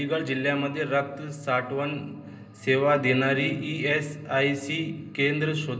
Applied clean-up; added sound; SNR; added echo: none; none; none; reverberation time 0.2 s.